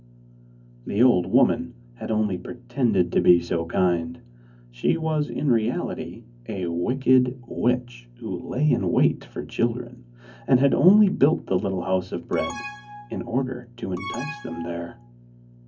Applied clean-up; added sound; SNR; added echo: none; Alarm; 13 dB; reverberation time 0.3 s.